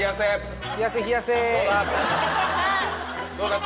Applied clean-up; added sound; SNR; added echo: none; Electric guitar; 20 dB; none.